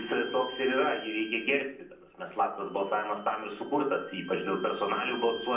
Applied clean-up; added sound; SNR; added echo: none; Bowed string instrument; 16 dB; reverberation time 0.6 s.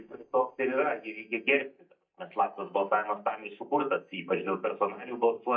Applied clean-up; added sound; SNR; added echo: neural mask model DeepFilterNet 3.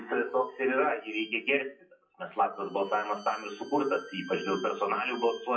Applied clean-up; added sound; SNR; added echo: classical method WPE with log-MMSE.